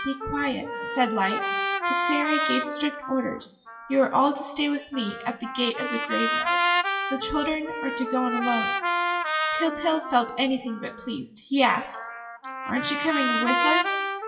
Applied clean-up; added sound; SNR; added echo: classical method WPE with log-MMSE.